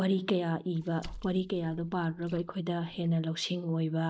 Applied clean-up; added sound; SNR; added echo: neural mask model DeepFilterNet 3.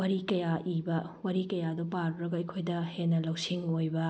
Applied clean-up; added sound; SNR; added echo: none; none; none; none.